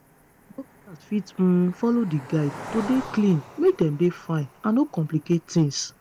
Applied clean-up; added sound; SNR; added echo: none; Cricket; 18 dB; none.